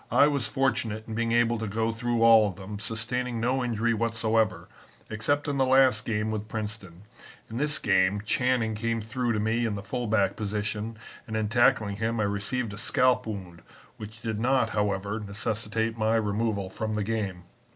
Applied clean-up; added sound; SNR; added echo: none; none; none; none.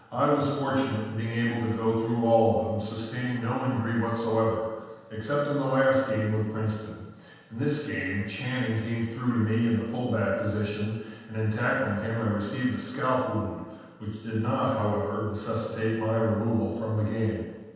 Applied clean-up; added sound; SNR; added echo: none; none; none; reverberation time 1.2 s.